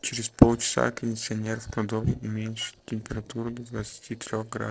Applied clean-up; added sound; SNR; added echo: neural separator model SepFormer DNS4.